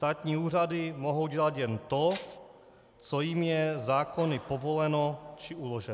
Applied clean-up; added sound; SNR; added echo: none; Rattle (instrument); 1 dB; none.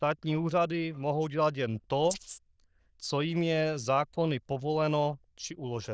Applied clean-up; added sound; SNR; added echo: neural diffusion model UNIVERSE++.